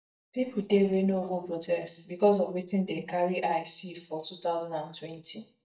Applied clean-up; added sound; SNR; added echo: neural mask model DeepFilterNet 3.